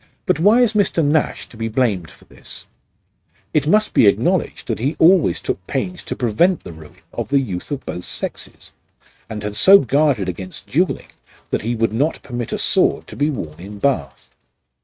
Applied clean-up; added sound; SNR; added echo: neural mask model RNNoise.